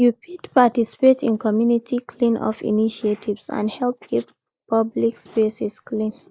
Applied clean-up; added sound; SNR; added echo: neural mask model Resemble Enhance denoiser.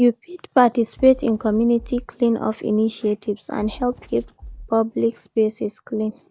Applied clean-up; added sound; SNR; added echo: neural mask model DeepFilterNet 3.